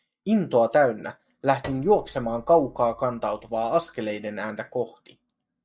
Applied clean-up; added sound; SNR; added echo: neural mask model DeepFilterNet 3.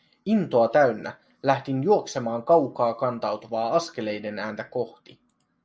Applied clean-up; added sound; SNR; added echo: none; none; none; none.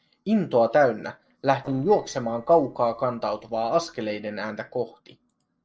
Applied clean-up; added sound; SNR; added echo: neural separator model SepFormer DNS4.